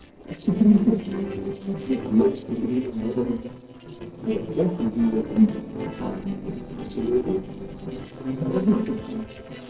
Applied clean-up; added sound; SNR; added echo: neural separator model SepFormer DNS4.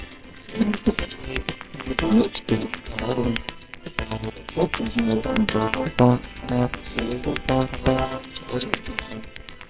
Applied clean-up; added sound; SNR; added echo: neural separator model SepFormer WHAMR!.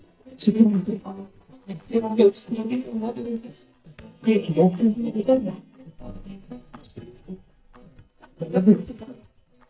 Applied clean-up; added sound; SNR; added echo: neural mask model DeepFilterNet 3.